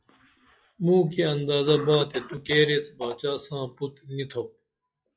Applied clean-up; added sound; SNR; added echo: classical method log-MMSE.